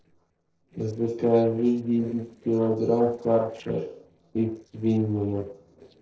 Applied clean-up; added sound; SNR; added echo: neural separator model SepFormer DNS4.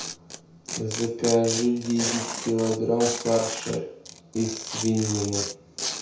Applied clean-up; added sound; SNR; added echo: none; Tearing; 7 dB; reverberation time 0.6 s.